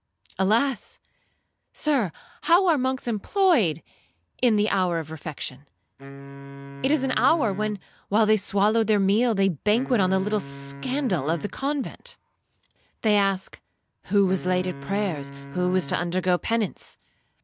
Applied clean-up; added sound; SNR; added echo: none; Wind instrument, woodwind instrument; 14 dB; none.